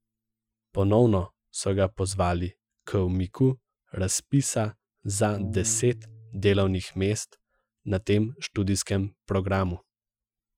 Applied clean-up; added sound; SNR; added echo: classical method Wiener filter.